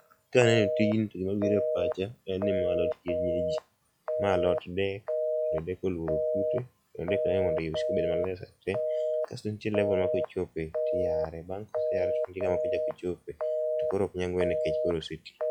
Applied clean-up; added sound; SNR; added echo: classical method log-MMSE.